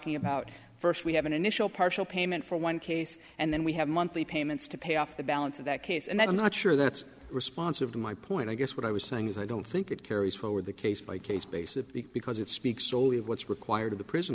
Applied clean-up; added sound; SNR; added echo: none; none; none; none.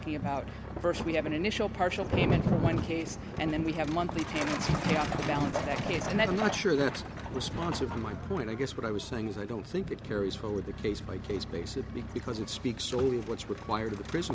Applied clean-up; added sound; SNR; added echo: none; Truck + Thunder; 2 dB; none.